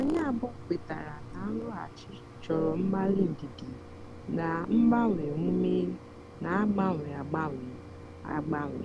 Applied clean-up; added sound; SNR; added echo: none; Mechanisms; 14 dB; none.